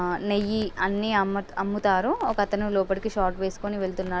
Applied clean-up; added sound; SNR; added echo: none; Crackle; 13 dB; none.